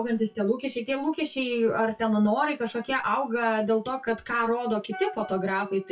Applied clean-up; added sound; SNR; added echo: classical method WPE with log-MMSE.